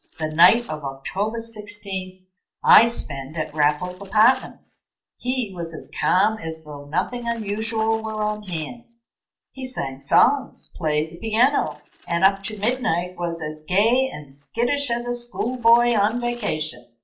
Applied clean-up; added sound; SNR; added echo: neural separator model SepFormer DNS4.